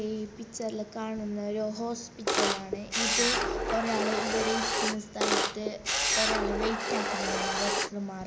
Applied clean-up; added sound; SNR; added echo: none; Camera; -5 dB; none.